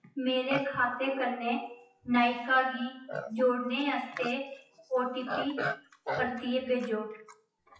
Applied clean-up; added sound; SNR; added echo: classical method WPE with log-MMSE.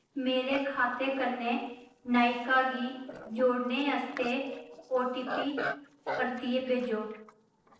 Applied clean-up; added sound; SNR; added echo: neural separator model SepFormer DNS4.